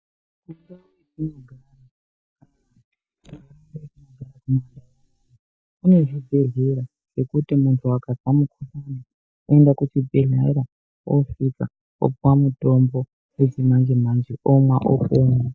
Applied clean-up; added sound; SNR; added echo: neural mask model DeepFilterNet 3.